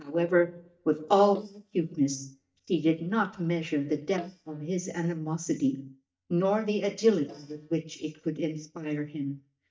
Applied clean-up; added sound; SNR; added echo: neural mask model DeepFilterNet 3.